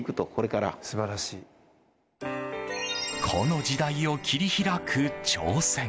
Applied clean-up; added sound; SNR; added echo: none; none; none; none.